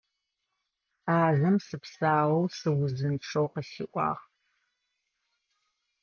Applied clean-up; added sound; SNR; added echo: none; none; none; none.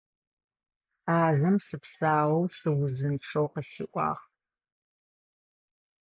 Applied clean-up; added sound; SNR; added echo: neural mask model Resemble Enhance denoiser.